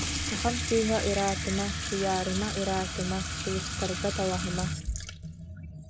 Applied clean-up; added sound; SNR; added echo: none; Sink (filling or washing) / Water tap, faucet; 2 dB; none.